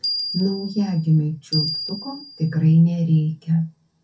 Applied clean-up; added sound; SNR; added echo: none; Bell; 9 dB; reverberation time 0.3 s.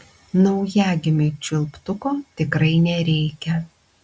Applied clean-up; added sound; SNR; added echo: none; none; none; none.